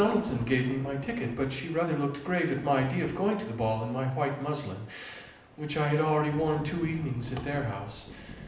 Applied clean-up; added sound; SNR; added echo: none; Thunder / Rain; 17 dB; reverberation time 0.8 s.